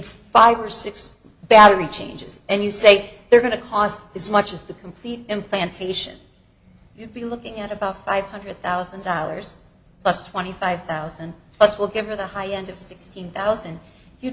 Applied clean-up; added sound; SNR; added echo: none; none; none; none.